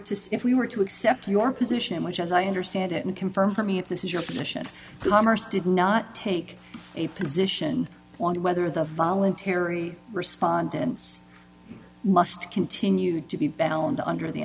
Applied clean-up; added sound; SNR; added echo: none; none; none; none.